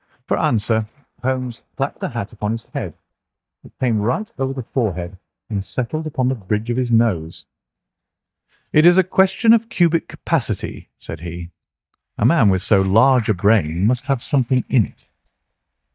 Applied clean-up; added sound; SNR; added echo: neural mask model DeepFilterNet 3.